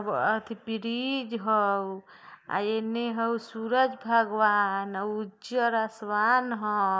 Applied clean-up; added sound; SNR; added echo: none; none; none; none.